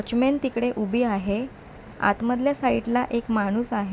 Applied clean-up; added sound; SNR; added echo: none; none; none; none.